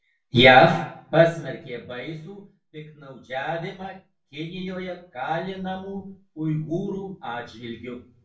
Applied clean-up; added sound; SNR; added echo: none; none; none; reverberation time 0.2 s.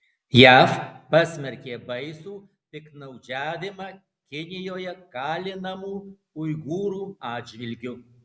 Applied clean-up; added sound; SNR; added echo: none; none; none; none.